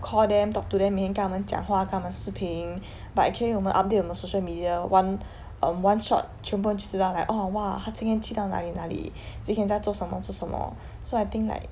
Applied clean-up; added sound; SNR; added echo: none; none; none; none.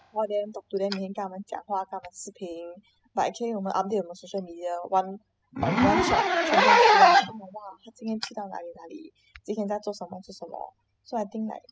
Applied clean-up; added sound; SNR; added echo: classical method spectral subtraction.